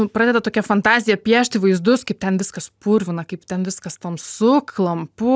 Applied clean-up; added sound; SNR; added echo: none; none; none; none.